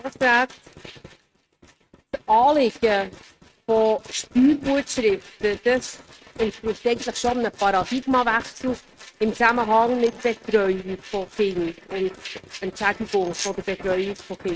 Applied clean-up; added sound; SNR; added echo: neural mask model RNNoise.